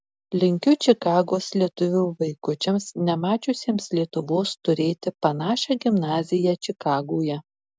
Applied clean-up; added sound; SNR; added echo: none; none; none; none.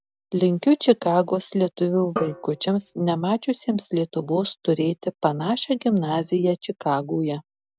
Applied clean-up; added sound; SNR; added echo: none; Drum; 13 dB; none.